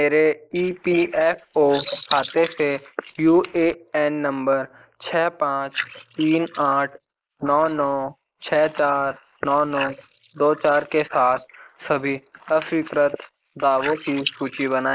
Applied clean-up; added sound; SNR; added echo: neural mask model Resemble Enhance denoiser.